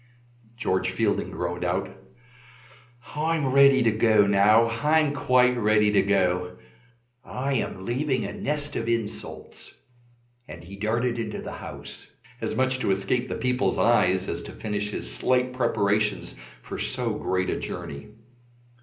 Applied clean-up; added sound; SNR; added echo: none; none; none; reverberation time 0.5 s.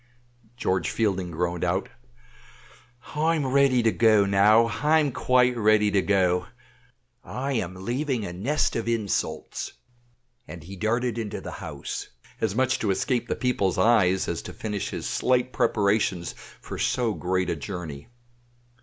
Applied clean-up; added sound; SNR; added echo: none; none; none; none.